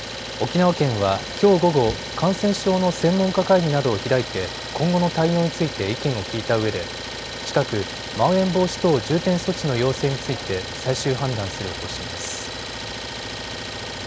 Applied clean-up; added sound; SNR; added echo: none; Idling; 9 dB; none.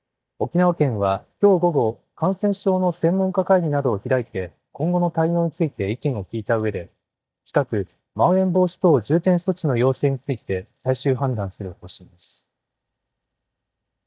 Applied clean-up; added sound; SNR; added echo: neural mask model DeepFilterNet 3.